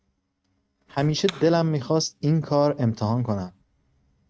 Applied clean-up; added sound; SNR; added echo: neural mask model RNNoise.